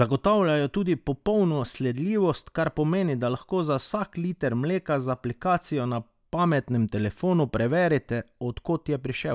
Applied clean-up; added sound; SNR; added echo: none; none; none; none.